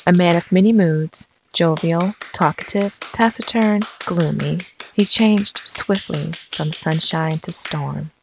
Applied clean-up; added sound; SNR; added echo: none; Clapping; 17 dB; none.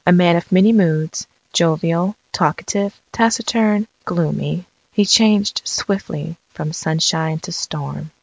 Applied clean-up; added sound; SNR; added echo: none; none; none; none.